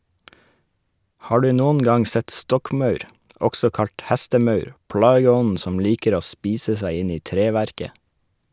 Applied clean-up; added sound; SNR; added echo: none; none; none; none.